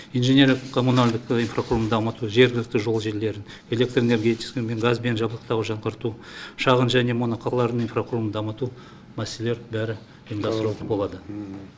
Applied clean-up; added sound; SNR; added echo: none; none; none; none.